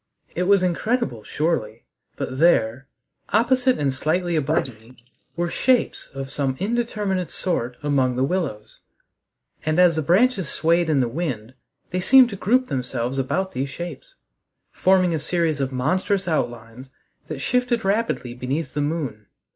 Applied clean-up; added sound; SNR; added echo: neural mask model Resemble Enhance denoiser.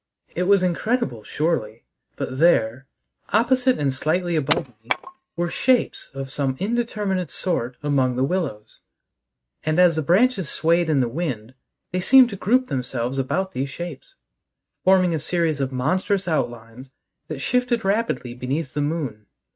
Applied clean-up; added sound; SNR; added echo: neural mask model RNNoise.